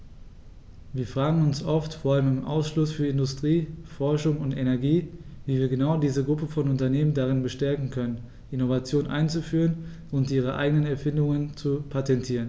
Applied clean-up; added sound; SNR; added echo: none; none; none; none.